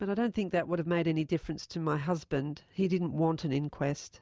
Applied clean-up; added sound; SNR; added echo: none; none; none; none.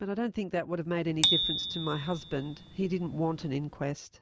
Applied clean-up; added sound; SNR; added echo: none; Bicycle bell; 2 dB; none.